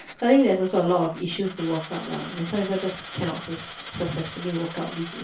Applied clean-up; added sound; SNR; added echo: none; Coin (dropping); 15 dB; reverberation time 0.3 s.